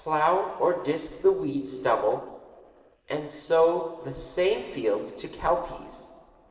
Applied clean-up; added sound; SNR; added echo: neural separator model SepFormer DNS4.